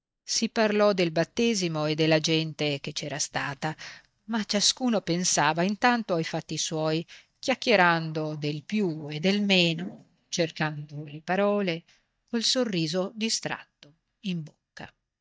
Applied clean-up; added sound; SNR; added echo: neural mask model DeepFilterNet 3.